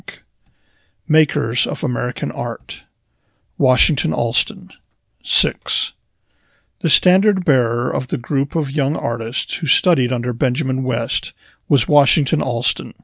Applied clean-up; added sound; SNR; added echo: none; none; none; none.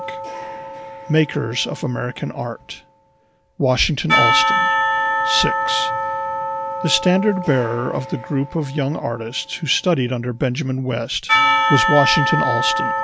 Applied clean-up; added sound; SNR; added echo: none; Church bell / Percussion; 1 dB; none.